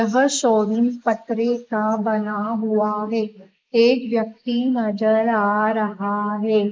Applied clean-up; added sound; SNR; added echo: neural mask model Resemble Enhance denoiser.